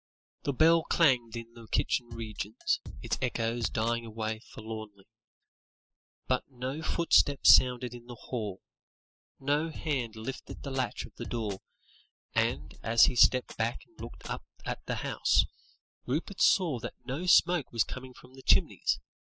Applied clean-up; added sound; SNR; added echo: classical method spectral subtraction.